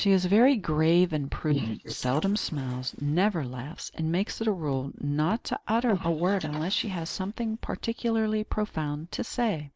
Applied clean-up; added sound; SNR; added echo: neural mask model Resemble Enhance denoiser.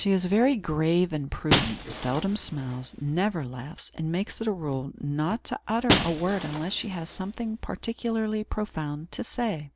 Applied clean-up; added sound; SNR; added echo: none; Shatter; 6 dB; none.